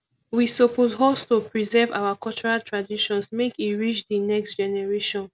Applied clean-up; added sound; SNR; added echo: none; none; none; none.